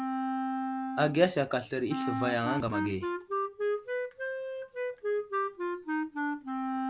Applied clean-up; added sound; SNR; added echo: none; Wind instrument, woodwind instrument; -1 dB; none.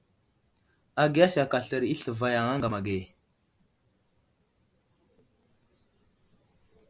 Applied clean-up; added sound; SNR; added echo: none; none; none; none.